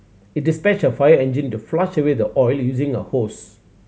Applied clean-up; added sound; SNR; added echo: none; none; none; none.